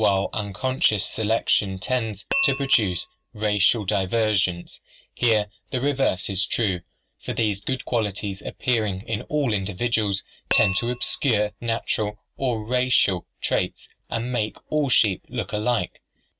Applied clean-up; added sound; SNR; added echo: neural mask model RNNoise.